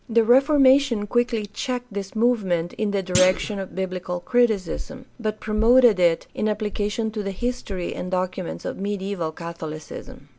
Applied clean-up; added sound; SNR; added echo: none; Thump, thud; 9 dB; none.